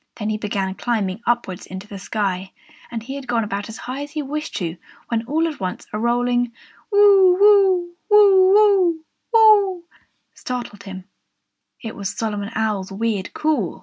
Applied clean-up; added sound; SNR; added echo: none; none; none; none.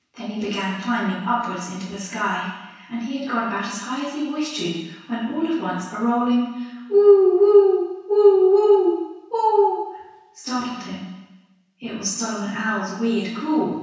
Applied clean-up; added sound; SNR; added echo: none; none; none; reverberation time 1.1 s.